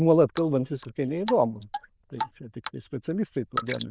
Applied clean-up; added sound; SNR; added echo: neural diffusion model UNIVERSE++.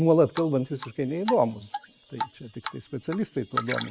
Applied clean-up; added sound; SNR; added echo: none; Drip; 10 dB; none.